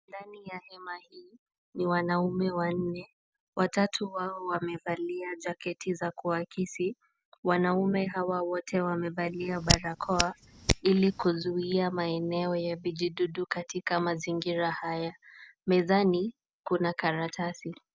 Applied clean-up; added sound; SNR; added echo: none; Hands; 1 dB; none.